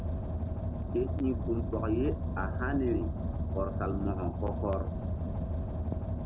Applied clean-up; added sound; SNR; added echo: none; Car; -2 dB; none.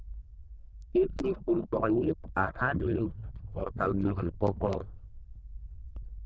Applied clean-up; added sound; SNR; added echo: neural diffusion model UNIVERSE++.